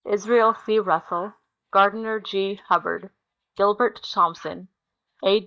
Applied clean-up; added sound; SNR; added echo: neural mask model DeepFilterNet 3.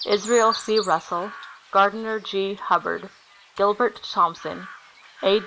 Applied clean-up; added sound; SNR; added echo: none; Chirp, tweet; 15 dB; none.